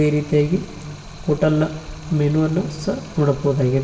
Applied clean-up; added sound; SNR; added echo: none; Stream; 18 dB; reverberation time 1.8 s.